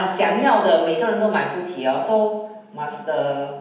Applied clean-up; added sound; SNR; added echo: none; none; none; reverberation time 0.9 s.